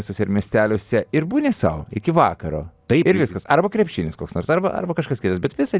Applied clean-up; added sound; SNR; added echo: none; none; none; none.